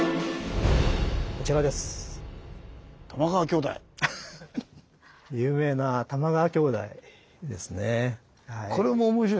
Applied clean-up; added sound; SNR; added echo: none; none; none; none.